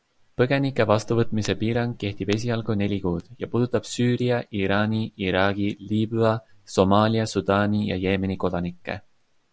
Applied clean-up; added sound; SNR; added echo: none; none; none; none.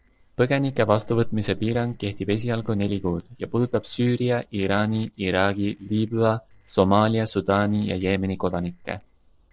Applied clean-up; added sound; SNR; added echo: neural separator model SepFormer DNS4.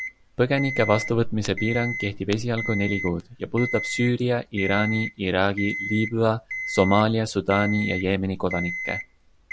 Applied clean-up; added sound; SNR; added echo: none; Alarm; 9 dB; none.